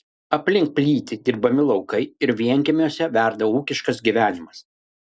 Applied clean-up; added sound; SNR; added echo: none; none; none; none.